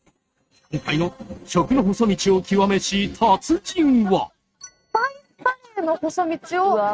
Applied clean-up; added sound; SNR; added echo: neural mask model RNNoise.